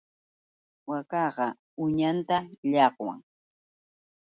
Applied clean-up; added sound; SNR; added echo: none; none; none; none.